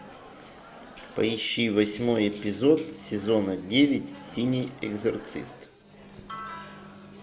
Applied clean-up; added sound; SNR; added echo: none; Microwave oven; 19 dB; none.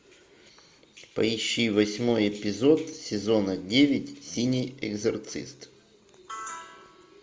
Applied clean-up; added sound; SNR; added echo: none; none; none; none.